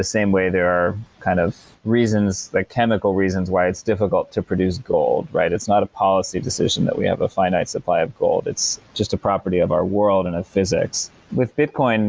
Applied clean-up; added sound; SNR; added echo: none; none; none; none.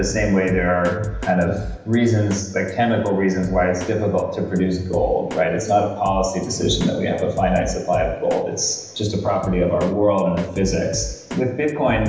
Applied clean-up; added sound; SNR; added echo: none; Drum kit; 12 dB; reverberation time 0.9 s.